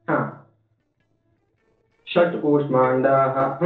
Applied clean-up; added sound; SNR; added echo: neural separator model SepFormer DNS4.